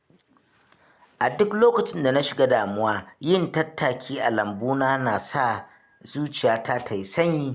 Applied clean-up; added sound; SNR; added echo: none; none; none; none.